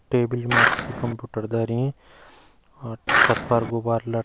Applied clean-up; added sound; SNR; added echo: none; Skateboard; -5 dB; none.